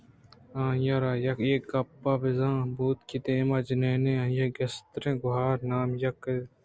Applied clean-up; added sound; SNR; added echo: none; none; none; none.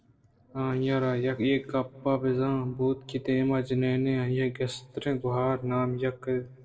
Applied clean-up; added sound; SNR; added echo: neural separator model SepFormer DNS4.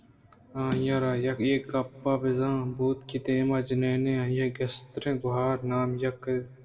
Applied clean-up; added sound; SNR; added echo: none; Snare drum; 15 dB; reverberation time 1.2 s.